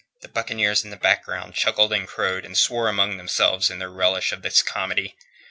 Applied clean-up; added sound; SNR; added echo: none; none; none; none.